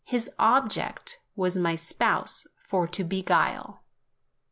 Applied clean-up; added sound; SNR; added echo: none; none; none; none.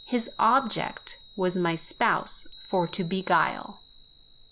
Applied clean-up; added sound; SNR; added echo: none; Chime; 20 dB; none.